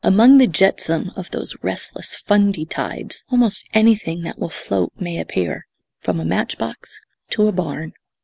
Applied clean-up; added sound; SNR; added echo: none; none; none; none.